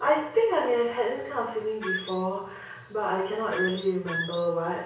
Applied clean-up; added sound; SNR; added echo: none; Squeak; 7 dB; reverberation time 0.6 s.